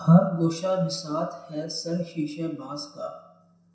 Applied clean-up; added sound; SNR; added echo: none; none; none; reverberation time 0.6 s.